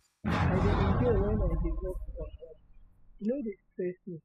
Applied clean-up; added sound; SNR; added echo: classical method spectral subtraction.